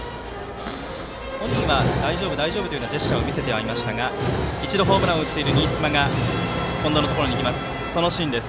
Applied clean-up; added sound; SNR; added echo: none; Cupboard open or close; 19 dB; none.